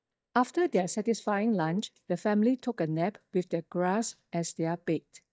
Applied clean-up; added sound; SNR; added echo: neural mask model DeepFilterNet 3.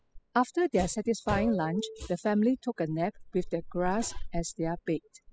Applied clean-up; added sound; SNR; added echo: classical method spectral subtraction.